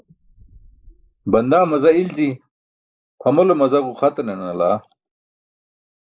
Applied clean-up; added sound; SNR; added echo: neural mask model Resemble Enhance denoiser.